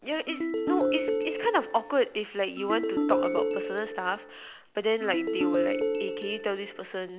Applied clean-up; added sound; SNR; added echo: none; Ringtone; -1 dB; none.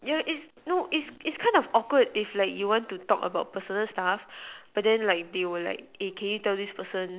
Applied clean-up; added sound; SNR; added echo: none; none; none; none.